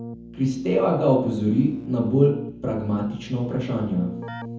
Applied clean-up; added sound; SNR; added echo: none; Keyboard (musical); 15 dB; reverberation time 0.7 s.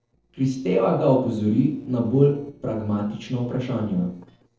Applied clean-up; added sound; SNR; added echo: neural separator model SepFormer DNS4.